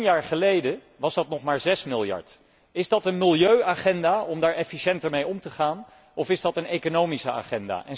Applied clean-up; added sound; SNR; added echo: none; none; none; none.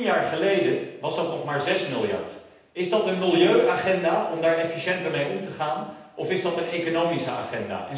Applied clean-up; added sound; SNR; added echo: none; none; none; reverberation time 0.9 s.